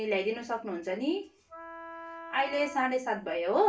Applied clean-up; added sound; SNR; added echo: none; Wind instrument, woodwind instrument; 15 dB; reverberation time 0.3 s.